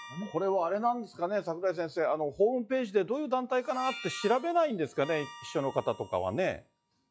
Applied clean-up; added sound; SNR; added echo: classical method log-MMSE.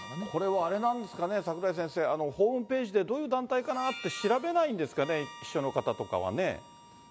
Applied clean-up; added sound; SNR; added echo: none; Harmonica; 18 dB; none.